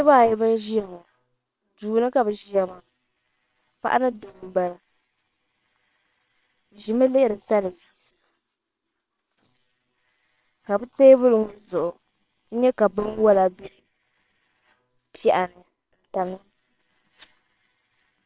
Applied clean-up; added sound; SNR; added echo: neural separator model SepFormer WHAM!.